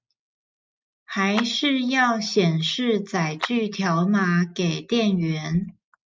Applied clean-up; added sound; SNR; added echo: neural mask model RNNoise.